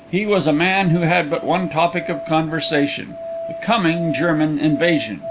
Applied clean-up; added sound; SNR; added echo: none; Musical instrument; 12 dB; none.